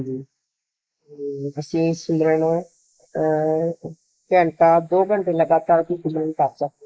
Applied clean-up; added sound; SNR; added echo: neural mask model Resemble Enhance denoiser.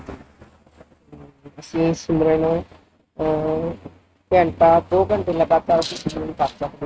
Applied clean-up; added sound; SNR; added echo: neural mask model RNNoise.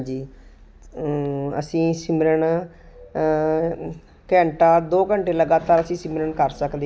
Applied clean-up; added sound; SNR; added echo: none; none; none; none.